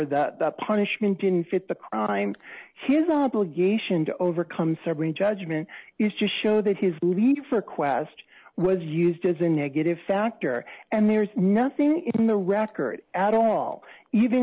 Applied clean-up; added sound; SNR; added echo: none; none; none; none.